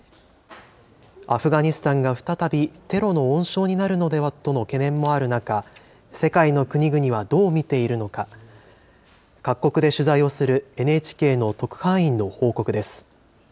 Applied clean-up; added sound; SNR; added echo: none; none; none; none.